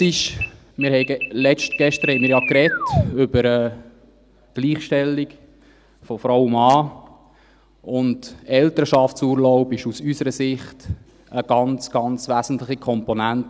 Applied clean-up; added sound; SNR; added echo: none; Alarm; 6 dB; none.